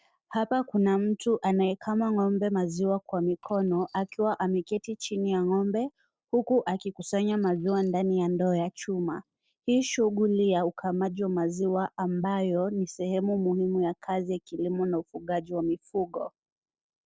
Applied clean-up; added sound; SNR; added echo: neural separator model SepFormer DNS4.